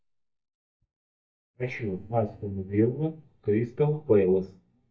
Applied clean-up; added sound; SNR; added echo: neural mask model DeepFilterNet 3.